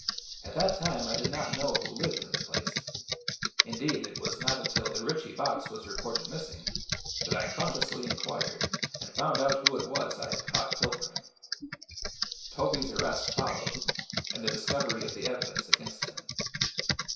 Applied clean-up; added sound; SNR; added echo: none; Computer keyboard; -1 dB; reverberation time 0.6 s.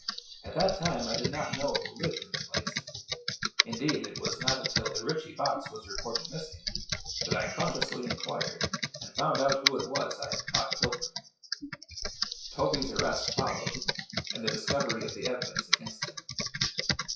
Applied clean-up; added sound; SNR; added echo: classical method WPE with log-MMSE.